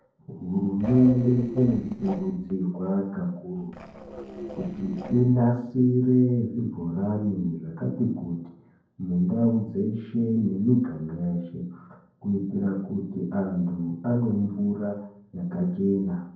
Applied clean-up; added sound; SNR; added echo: neural separator model SepFormer DNS4.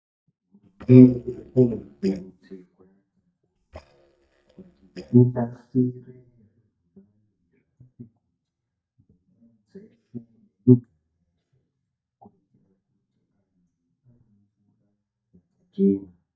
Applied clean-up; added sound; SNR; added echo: neural mask model DeepFilterNet 3.